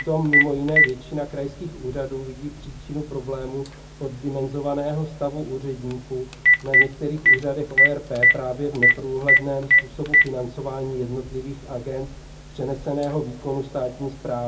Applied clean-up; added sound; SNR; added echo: none; Telephone; -4 dB; reverberation time 0.4 s.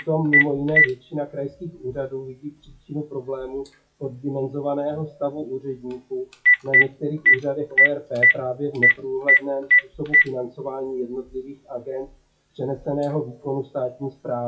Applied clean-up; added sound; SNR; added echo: classical method WPE with log-MMSE.